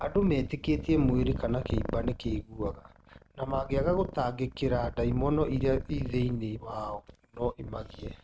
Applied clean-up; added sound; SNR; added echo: neural mask model RNNoise.